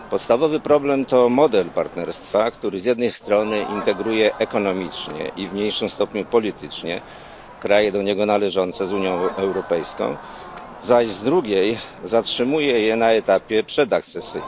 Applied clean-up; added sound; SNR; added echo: none; Crowd; 17 dB; none.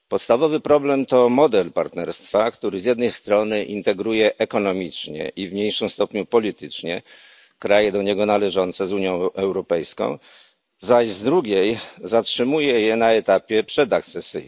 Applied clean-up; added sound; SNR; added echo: none; none; none; none.